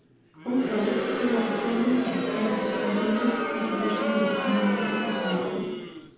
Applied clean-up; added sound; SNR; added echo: none; Crowd; 1 dB; reverberation time 0.9 s.